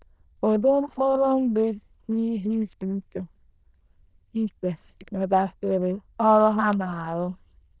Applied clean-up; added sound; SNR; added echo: neural diffusion model UNIVERSE++.